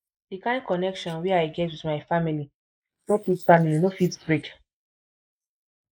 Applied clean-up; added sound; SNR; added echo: neural mask model Resemble Enhance denoiser.